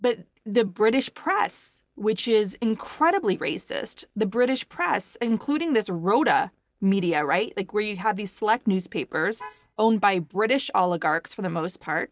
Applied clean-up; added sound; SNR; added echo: neural mask model DeepFilterNet 3.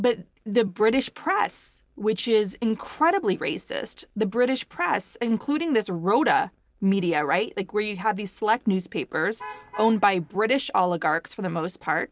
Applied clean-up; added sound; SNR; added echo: none; Alarm / Truck; 17 dB; none.